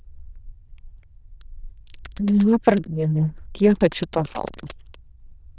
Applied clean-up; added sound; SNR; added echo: neural diffusion model UNIVERSE++.